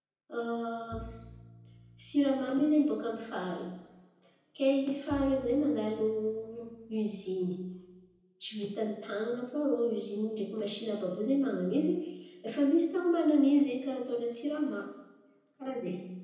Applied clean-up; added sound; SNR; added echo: none; Bowed string instrument; 20 dB; reverberation time 0.9 s.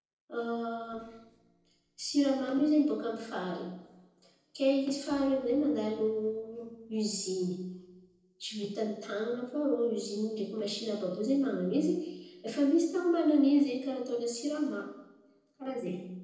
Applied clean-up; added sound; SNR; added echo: neural separator model SepFormer DNS4.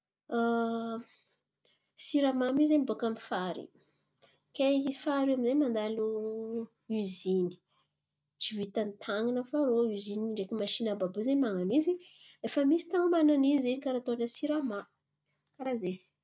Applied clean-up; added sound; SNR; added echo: none; none; none; none.